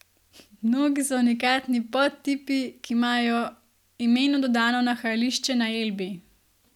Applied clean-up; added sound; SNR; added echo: none; none; none; none.